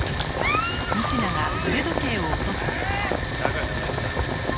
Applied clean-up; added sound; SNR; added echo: none; Boiling; -3 dB; none.